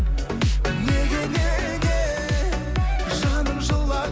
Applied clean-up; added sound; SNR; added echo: none; none; none; none.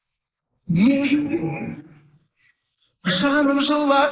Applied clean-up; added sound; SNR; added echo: neural mask model Resemble Enhance denoiser.